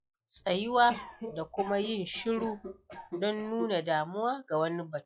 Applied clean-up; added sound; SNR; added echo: classical method log-MMSE.